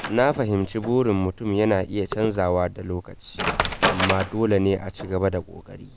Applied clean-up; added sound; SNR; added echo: none; Wood; 7 dB; none.